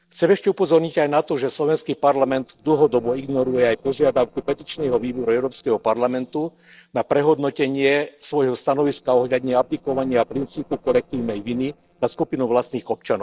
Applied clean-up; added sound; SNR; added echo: neural separator model SepFormer DNS4.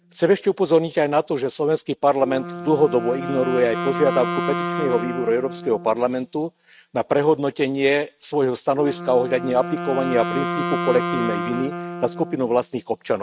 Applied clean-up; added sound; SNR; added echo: neural mask model RNNoise.